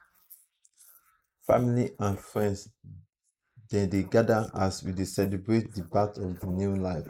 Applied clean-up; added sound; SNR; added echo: neural mask model Resemble Enhance denoiser.